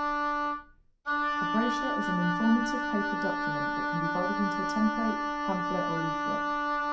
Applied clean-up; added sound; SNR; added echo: none; Wind instrument, woodwind instrument; -3 dB; reverberation time 0.5 s.